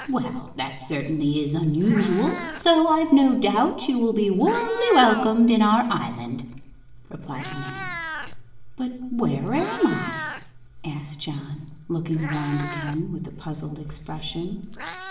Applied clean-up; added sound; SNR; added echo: none; Meow; 15 dB; reverberation time 0.8 s.